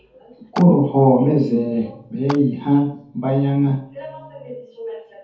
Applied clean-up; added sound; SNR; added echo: none; Clapping; 19 dB; reverberation time 0.6 s.